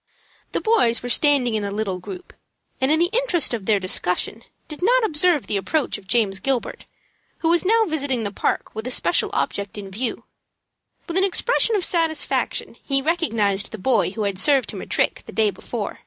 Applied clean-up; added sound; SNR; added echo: none; none; none; none.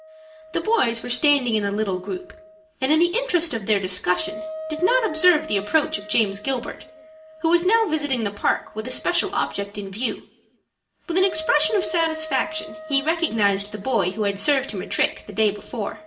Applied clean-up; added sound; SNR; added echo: none; Wind instrument, woodwind instrument; 15 dB; reverberation time 0.5 s.